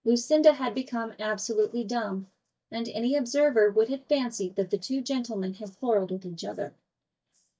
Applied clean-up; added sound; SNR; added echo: neural mask model DeepFilterNet 3.